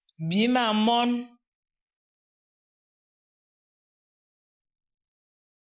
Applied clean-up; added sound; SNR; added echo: neural mask model Resemble Enhance denoiser.